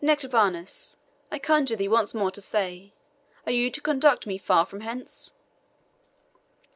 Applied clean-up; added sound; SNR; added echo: none; none; none; none.